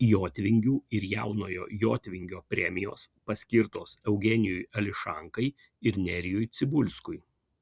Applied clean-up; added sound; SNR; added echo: none; none; none; none.